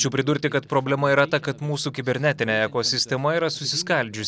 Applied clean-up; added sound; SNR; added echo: none; none; none; none.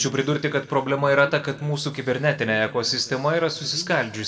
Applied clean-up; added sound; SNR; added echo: none; none; none; reverberation time 1.2 s.